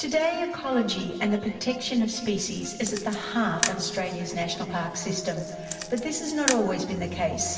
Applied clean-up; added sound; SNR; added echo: none; Camera; 9 dB; reverberation time 2.6 s.